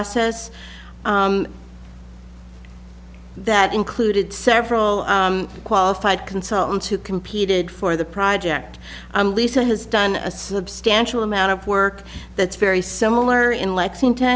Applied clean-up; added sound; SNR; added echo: none; none; none; none.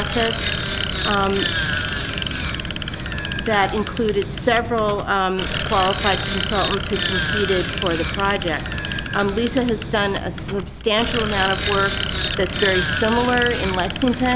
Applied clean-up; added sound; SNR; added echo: none; Bicycle; 1 dB; none.